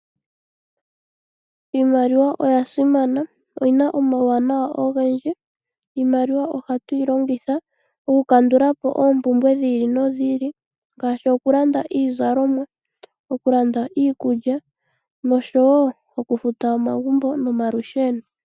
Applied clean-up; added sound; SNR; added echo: none; none; none; none.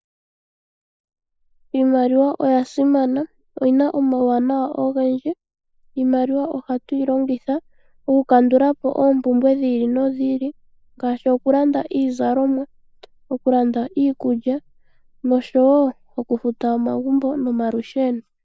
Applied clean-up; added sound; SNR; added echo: neural mask model Resemble Enhance denoiser.